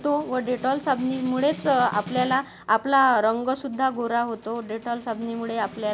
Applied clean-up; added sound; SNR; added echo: none; Snare drum; 17 dB; none.